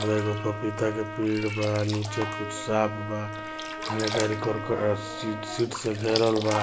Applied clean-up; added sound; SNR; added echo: none; Sink (filling or washing) + Trumpet; 7 dB; none.